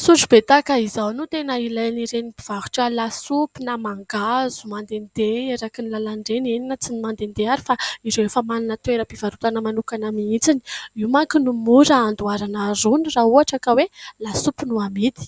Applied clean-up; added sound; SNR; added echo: none; none; none; none.